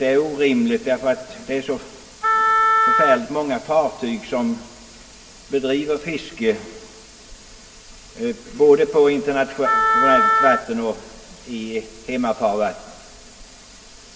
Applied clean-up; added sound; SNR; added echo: none; Wind instrument, woodwind instrument; -3 dB; reverberation time 1.7 s.